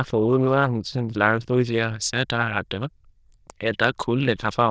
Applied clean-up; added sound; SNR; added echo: neural diffusion model UNIVERSE++.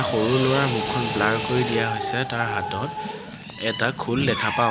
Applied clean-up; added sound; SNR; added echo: none; Drill; 3 dB; none.